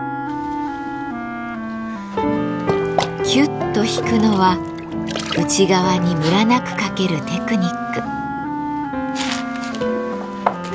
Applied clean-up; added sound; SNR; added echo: none; Wind instrument, woodwind instrument; 7 dB; none.